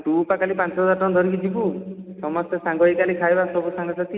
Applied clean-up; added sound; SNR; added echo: none; none; none; none.